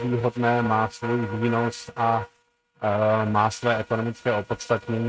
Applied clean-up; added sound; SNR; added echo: neural mask model RNNoise.